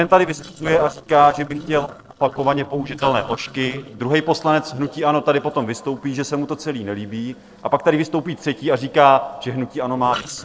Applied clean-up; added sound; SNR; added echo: neural separator model SepFormer DNS4.